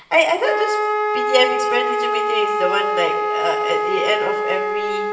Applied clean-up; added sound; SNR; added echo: none; Wind instrument, woodwind instrument; -1 dB; reverberation time 0.9 s.